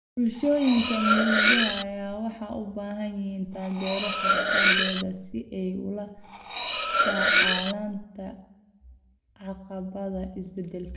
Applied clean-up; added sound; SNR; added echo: none; Cutlery, silverware; -4 dB; reverberation time 0.7 s.